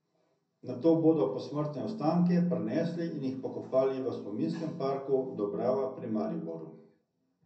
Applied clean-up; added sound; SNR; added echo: none; none; none; reverberation time 0.3 s.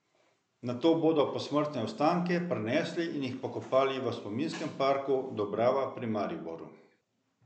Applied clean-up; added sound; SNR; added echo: none; none; none; none.